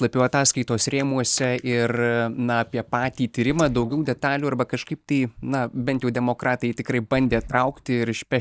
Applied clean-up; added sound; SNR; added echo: neural mask model DeepFilterNet 3.